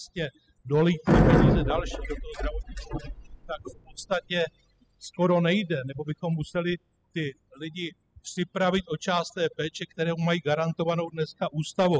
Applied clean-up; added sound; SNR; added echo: classical method spectral subtraction.